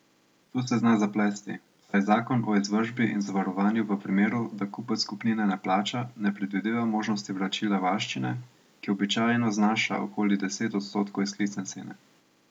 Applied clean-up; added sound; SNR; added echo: none; none; none; none.